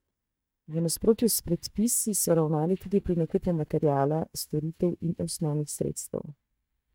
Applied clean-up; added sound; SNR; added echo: neural mask model DeepFilterNet 3.